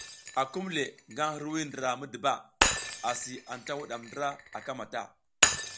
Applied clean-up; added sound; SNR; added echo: none; Shatter; -1 dB; none.